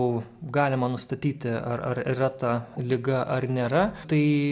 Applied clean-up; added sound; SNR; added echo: none; none; none; none.